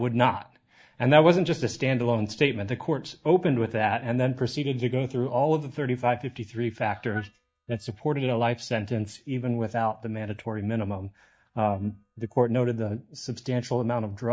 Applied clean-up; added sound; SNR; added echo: neural mask model DeepFilterNet 3.